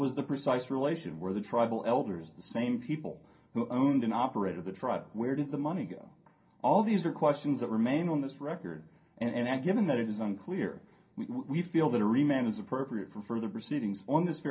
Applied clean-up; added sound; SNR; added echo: none; none; none; reverberation time 0.3 s.